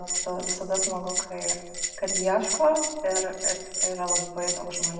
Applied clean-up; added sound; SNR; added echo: none; Bell; 0 dB; reverberation time 1.2 s.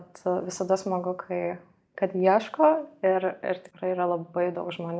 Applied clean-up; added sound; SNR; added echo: none; none; none; none.